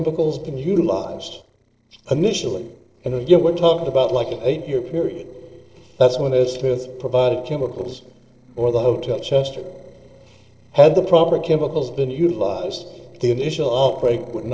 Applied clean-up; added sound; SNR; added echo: neural separator model SepFormer DNS4.